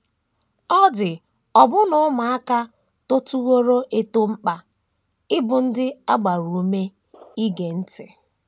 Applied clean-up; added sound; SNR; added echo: none; none; none; none.